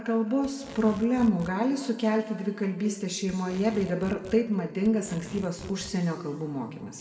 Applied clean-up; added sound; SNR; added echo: none; Packing tape, duct tape; 18 dB; reverberation time 1.7 s.